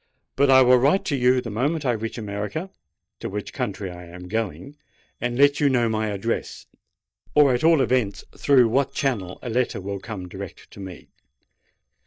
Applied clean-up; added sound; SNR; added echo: neural mask model DeepFilterNet 3.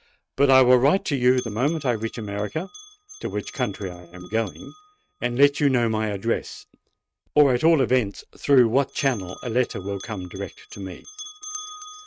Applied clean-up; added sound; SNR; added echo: neural mask model RNNoise.